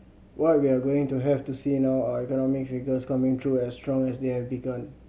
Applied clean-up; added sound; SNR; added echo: none; none; none; none.